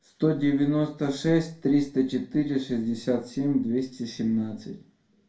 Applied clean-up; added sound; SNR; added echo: none; none; none; reverberation time 0.3 s.